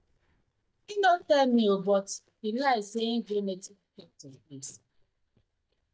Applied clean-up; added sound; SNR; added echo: neural mask model DeepFilterNet 3.